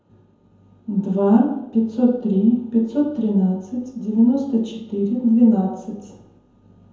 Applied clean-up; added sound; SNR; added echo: none; none; none; reverberation time 0.9 s.